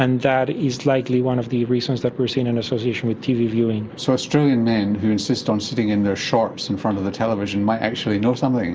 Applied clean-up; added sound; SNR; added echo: none; none; none; none.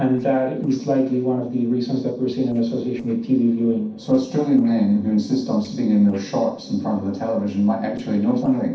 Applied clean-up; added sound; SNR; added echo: neural separator model SepFormer DNS4.